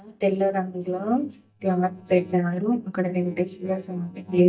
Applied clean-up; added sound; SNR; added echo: neural mask model DeepFilterNet 3.